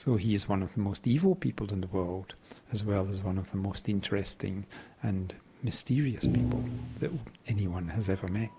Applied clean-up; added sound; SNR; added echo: none; Thump, thud; -1 dB; none.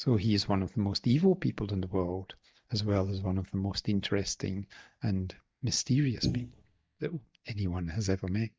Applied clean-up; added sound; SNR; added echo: neural mask model DeepFilterNet 3.